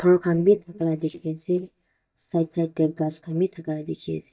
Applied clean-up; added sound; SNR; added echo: neural mask model DeepFilterNet 3.